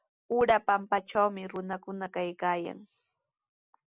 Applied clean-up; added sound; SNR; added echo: none; none; none; none.